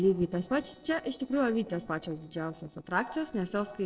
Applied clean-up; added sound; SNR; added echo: neural separator model SepFormer DNS4.